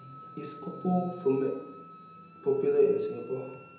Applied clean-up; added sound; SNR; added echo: none; Wind instrument, woodwind instrument; 19 dB; reverberation time 0.8 s.